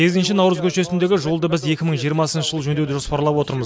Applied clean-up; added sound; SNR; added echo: none; none; none; none.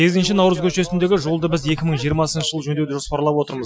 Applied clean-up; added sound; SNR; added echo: classical method Wiener filter.